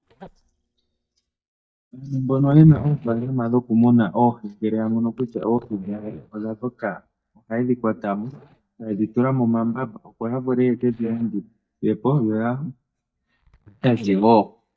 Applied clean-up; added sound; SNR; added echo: neural mask model DeepFilterNet 3.